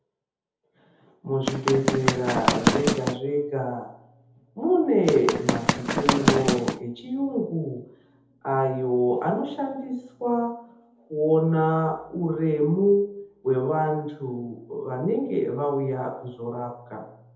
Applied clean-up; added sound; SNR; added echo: none; Run; -2 dB; reverberation time 0.7 s.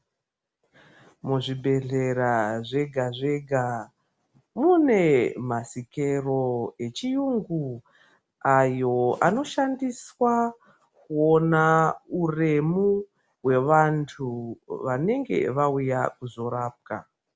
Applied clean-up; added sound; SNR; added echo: none; none; none; none.